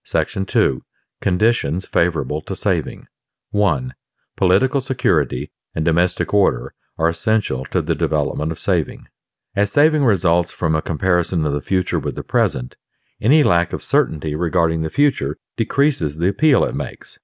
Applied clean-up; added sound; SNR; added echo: none; none; none; none.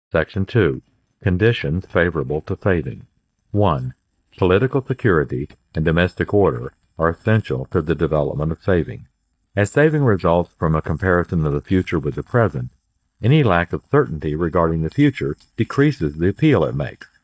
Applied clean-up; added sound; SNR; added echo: neural mask model DeepFilterNet 3.